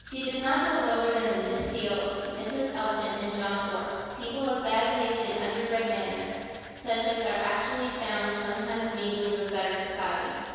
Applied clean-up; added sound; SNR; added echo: none; Domestic sounds, home sounds; 20 dB; reverberation time 2.2 s.